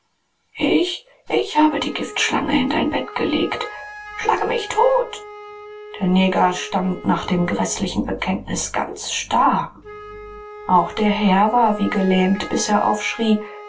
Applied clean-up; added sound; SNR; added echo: none; Wind instrument, woodwind instrument; 17 dB; reverberation time 0.2 s.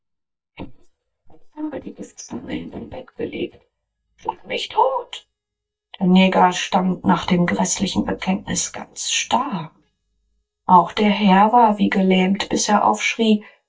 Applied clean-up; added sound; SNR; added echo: neural mask model DeepFilterNet 3.